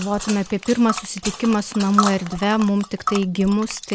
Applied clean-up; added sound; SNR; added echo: none; Tick; 8 dB; none.